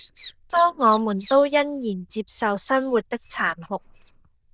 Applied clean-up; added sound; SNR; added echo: neural diffusion model UNIVERSE++.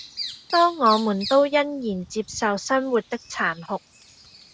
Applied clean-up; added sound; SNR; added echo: none; Bird vocalization, bird call, bird song; 15 dB; none.